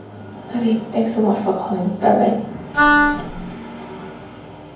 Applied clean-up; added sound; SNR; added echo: none; Wind instrument, woodwind instrument; -4 dB; reverberation time 0.9 s.